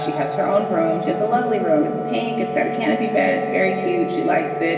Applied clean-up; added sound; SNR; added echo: none; Wind instrument, woodwind instrument; 6 dB; reverberation time 2.7 s.